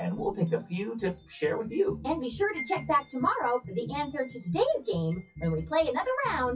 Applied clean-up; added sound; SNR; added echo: classical method WPE with log-MMSE.